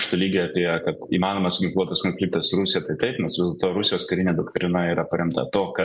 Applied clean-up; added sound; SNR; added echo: none; none; none; none.